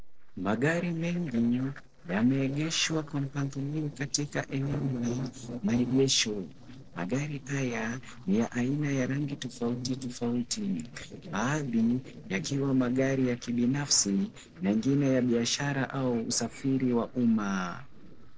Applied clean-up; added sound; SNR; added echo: neural separator model SepFormer DNS4.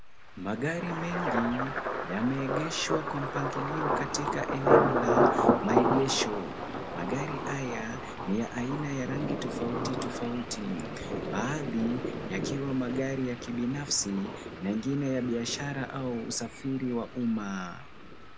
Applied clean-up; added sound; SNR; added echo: none; Thunder; -1 dB; none.